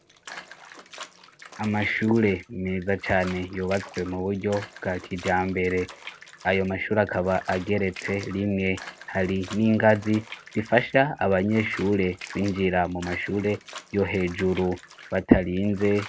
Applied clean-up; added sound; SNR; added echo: none; Bathtub (filling or washing) / Water; 18 dB; none.